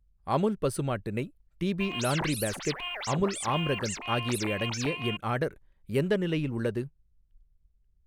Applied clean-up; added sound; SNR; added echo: none; Scratching (performance technique); 5 dB; none.